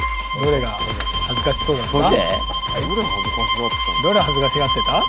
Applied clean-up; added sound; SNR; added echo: none; Bowed string instrument; 1 dB; none.